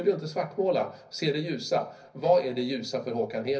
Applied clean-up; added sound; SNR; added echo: none; none; none; reverberation time 0.4 s.